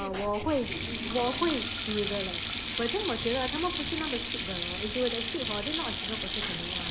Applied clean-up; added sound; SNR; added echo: none; Insect + Sink (filling or washing); 1 dB; none.